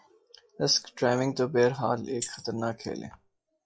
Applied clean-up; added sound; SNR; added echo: classical method log-MMSE.